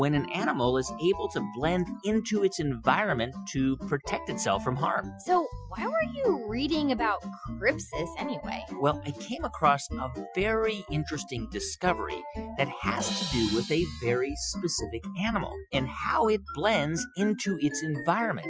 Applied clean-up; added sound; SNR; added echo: classical method Wiener filter.